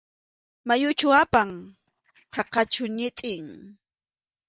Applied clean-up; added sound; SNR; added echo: neural mask model DeepFilterNet 3.